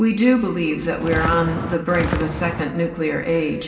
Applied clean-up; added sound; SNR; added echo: none; Walk, footsteps; 5 dB; reverberation time 2.0 s.